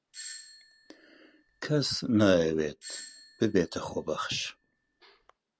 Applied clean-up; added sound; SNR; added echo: none; Doorbell; 19 dB; none.